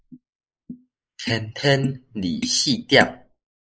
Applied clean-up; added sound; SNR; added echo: neural mask model Resemble Enhance denoiser.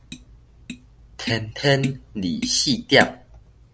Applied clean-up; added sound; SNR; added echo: none; Tap; 11 dB; none.